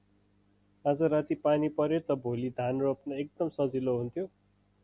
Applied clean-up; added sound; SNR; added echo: none; none; none; none.